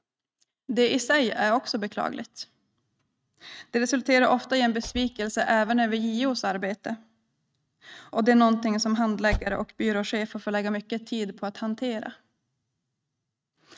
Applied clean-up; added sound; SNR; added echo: neural mask model RNNoise.